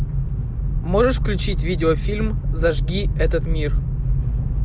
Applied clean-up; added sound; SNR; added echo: none; none; none; none.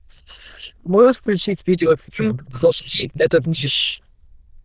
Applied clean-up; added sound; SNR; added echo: neural diffusion model UNIVERSE++.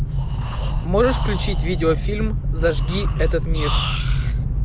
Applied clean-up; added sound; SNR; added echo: none; Breathing; 13 dB; none.